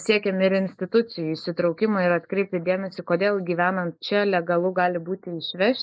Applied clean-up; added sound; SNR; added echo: neural mask model Resemble Enhance denoiser.